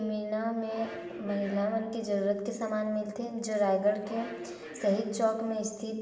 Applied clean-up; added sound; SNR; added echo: none; Subway, metro, underground; 14 dB; reverberation time 1.1 s.